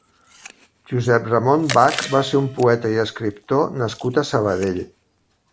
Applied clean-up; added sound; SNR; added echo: none; Chewing, mastication + Gong; 16 dB; none.